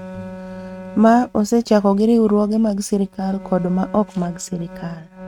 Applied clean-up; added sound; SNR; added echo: neural mask model RNNoise.